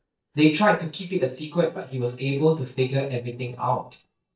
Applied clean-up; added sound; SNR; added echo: neural mask model DeepFilterNet 3.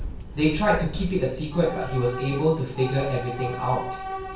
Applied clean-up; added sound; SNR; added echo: none; Subway, metro, underground / Train; 8 dB; reverberation time 0.3 s.